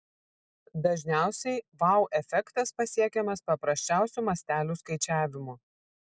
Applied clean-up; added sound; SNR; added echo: none; none; none; none.